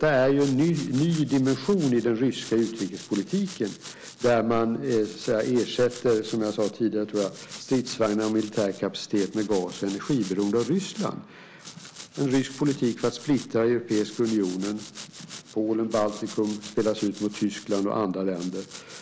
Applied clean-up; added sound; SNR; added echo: none; Domestic sounds, home sounds; 18 dB; none.